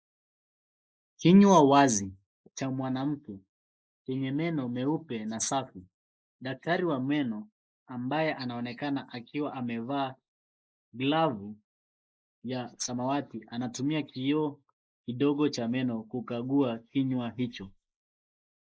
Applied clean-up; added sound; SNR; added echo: neural mask model Resemble Enhance denoiser.